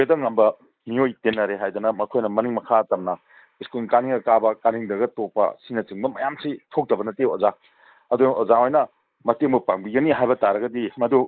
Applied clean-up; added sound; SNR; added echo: neural mask model Resemble Enhance denoiser.